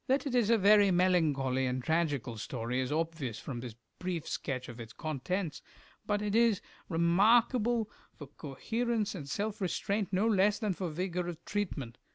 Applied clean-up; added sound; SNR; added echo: none; none; none; none.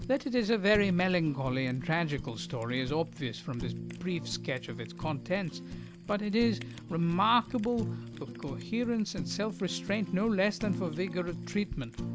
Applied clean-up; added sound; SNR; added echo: none; Fire; 10 dB; none.